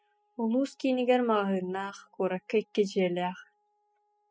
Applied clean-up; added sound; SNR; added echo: classical method spectral subtraction.